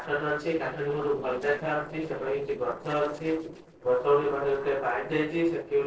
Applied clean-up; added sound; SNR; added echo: neural separator model SepFormer DNS4.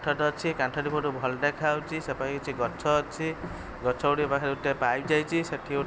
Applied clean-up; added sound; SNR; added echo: none; none; none; none.